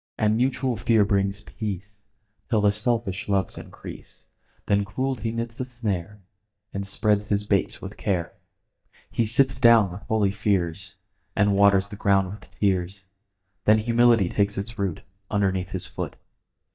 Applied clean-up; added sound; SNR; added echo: neural mask model DeepFilterNet 3.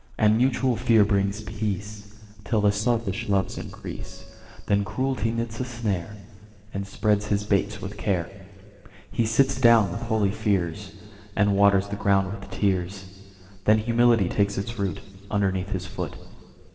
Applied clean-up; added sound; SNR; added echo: neural separator model SepFormer DNS4.